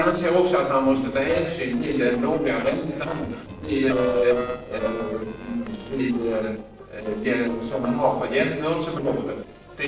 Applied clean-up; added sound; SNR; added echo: neural separator model SepFormer DNS4.